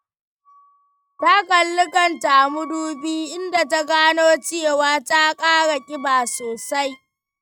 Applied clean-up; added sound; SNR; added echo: neural mask model RNNoise.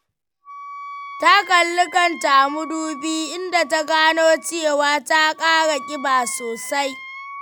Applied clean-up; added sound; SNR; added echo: none; Wind instrument, woodwind instrument; 16 dB; none.